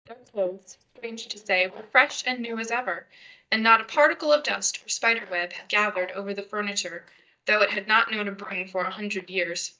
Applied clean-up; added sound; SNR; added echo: neural mask model DeepFilterNet 3.